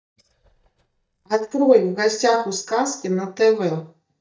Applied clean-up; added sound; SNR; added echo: neural mask model DeepFilterNet 3.